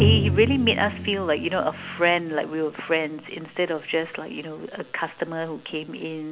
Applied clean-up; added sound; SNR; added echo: none; Drum; 5 dB; none.